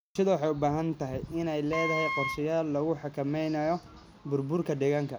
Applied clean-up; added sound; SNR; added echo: none; Wind instrument, woodwind instrument; 4 dB; none.